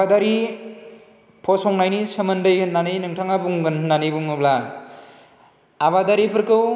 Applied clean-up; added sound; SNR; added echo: none; none; none; none.